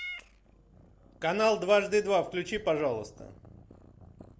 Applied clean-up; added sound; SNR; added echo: none; Meow / Purr; 19 dB; none.